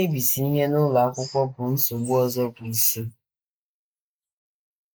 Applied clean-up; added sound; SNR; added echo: neural mask model Resemble Enhance denoiser.